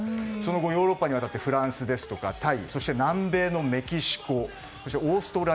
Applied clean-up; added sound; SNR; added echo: none; none; none; none.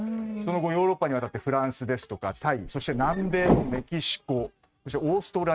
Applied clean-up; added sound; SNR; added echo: neural mask model RNNoise.